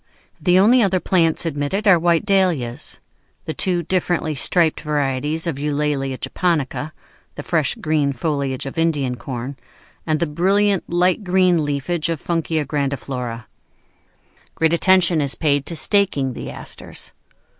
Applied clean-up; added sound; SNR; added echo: none; none; none; none.